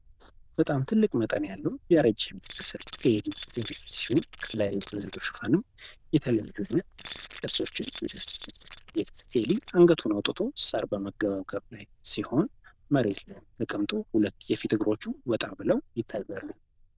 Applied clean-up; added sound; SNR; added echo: neural diffusion model UNIVERSE++.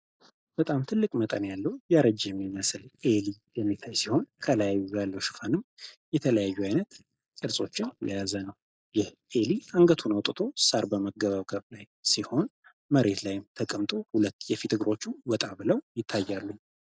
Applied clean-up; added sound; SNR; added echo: neural mask model Resemble Enhance denoiser.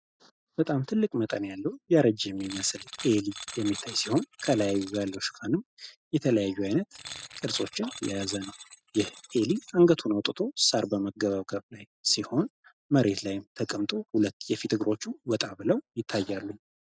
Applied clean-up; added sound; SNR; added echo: classical method spectral subtraction.